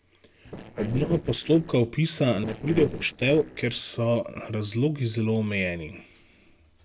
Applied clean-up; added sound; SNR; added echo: neural separator model SepFormer DNS4.